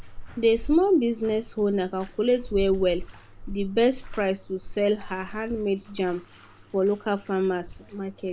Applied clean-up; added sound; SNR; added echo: none; Bathtub (filling or washing); 12 dB; none.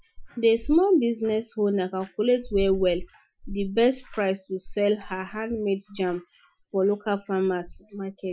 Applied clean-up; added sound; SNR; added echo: classical method Wiener filter.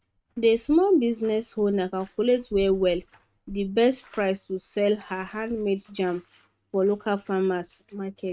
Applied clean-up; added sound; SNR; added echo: neural mask model RNNoise.